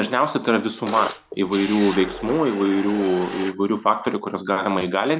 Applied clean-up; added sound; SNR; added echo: none; Camera; 12 dB; none.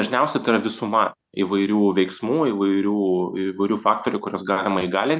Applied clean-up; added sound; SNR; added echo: none; none; none; none.